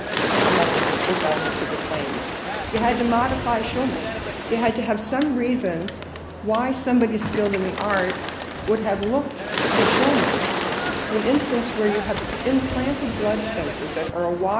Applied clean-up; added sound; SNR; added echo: none; Bird; 2 dB; none.